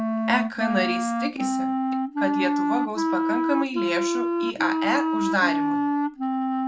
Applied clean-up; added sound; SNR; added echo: none; Wind instrument, woodwind instrument; -4 dB; reverberation time 0.2 s.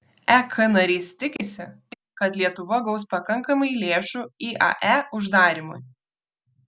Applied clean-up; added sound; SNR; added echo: none; none; none; none.